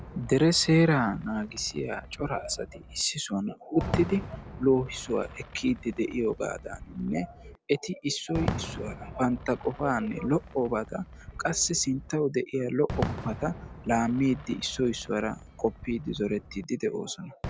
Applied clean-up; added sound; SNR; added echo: none; Fireworks; 11 dB; none.